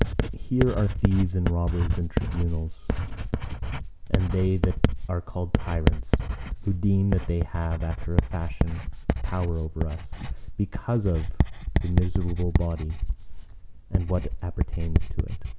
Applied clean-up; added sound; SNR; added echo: none; Writing; -1 dB; none.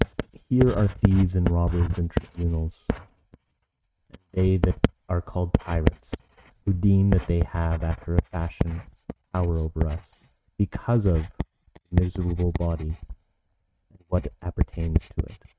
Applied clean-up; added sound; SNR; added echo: neural mask model RNNoise.